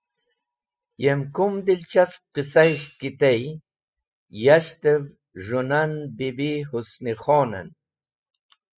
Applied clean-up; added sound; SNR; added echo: classical method spectral subtraction.